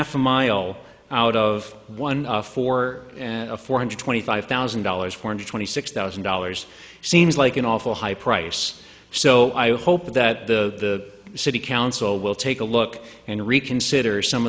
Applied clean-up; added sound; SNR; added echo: none; none; none; none.